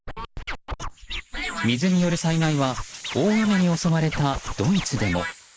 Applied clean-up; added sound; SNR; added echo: neural mask model Resemble Enhance denoiser.